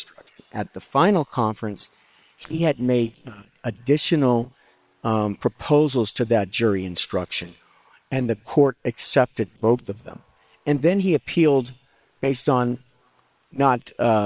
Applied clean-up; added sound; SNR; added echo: neural separator model SepFormer WHAM!.